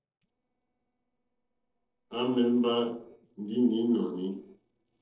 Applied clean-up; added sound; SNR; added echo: neural separator model SepFormer DNS4.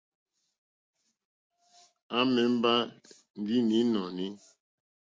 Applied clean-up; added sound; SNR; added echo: none; none; none; none.